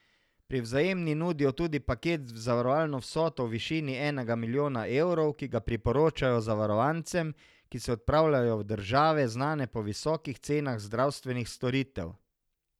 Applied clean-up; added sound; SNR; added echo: none; none; none; none.